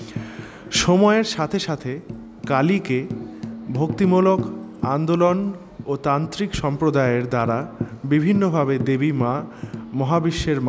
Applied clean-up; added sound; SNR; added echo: none; Tambourine; 13 dB; none.